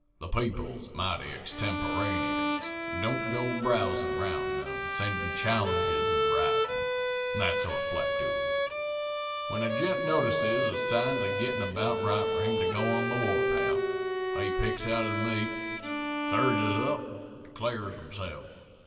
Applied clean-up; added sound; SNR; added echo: none; Bowed string instrument; -2 dB; reverberation time 2.6 s.